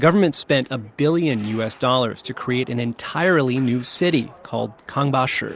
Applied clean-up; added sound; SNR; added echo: none; none; none; none.